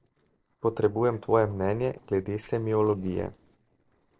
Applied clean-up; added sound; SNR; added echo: neural separator model SepFormer DNS4.